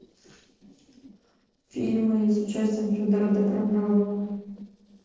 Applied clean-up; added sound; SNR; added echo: neural separator model SepFormer DNS4.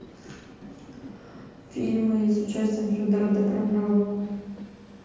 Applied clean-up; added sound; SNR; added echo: none; Train; 19 dB; reverberation time 1.3 s.